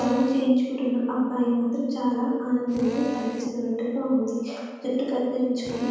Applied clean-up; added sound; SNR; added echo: none; Drill; 19 dB; reverberation time 1.2 s.